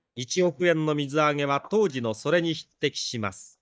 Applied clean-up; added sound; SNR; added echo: neural mask model DeepFilterNet 3.